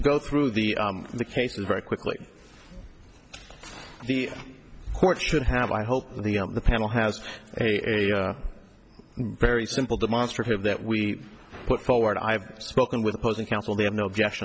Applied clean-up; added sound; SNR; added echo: none; none; none; none.